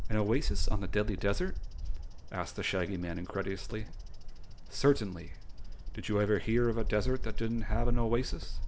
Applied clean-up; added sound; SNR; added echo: none; Bird vocalization, bird call, bird song; -1 dB; none.